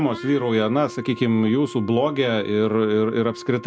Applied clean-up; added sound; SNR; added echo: none; Wind instrument, woodwind instrument; 17 dB; none.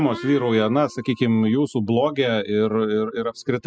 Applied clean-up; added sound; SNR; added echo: classical method spectral subtraction.